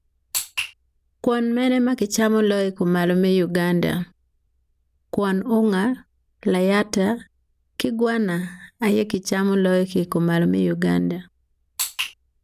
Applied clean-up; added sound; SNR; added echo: none; none; none; none.